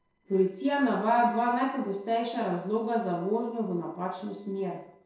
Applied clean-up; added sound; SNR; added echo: neural separator model SepFormer DNS4.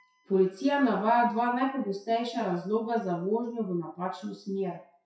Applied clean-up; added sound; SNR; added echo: classical method WPE with log-MMSE.